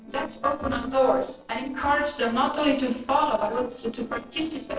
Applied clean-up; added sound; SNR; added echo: neural separator model SepFormer DNS4.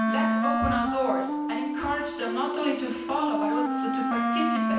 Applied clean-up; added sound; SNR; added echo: none; Wind instrument, woodwind instrument; -3 dB; reverberation time 0.9 s.